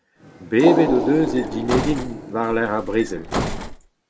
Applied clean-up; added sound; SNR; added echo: none; Water + Bus; 3 dB; none.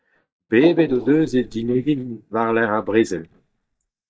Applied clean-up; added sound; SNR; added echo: neural mask model DeepFilterNet 3.